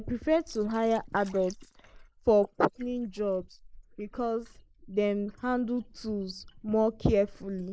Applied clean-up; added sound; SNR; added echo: neural mask model Resemble Enhance denoiser.